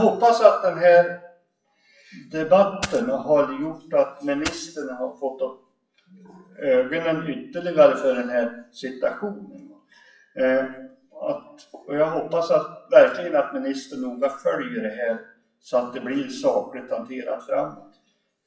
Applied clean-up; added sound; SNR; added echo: classical method WPE with log-MMSE.